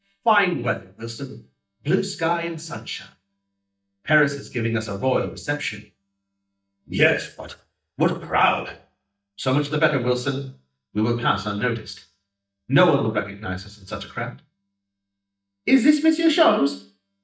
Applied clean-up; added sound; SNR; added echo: neural mask model DeepFilterNet 3.